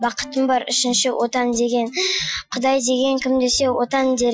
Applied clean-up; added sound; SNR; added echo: classical method Wiener filter.